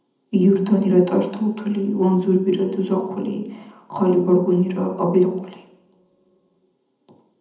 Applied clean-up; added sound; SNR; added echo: none; none; none; reverberation time 0.8 s.